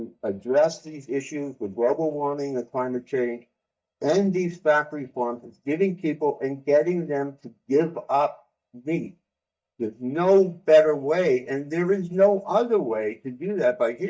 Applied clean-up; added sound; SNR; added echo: neural mask model DeepFilterNet 3.